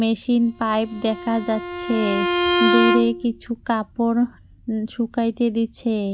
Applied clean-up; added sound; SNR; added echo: none; Bowed string instrument; 1 dB; none.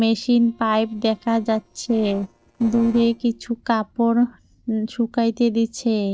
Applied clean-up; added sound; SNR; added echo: neural separator model SepFormer DNS4.